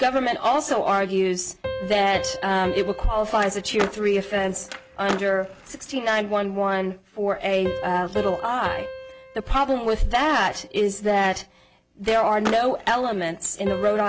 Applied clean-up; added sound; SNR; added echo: none; Piano + Skateboard; 12 dB; none.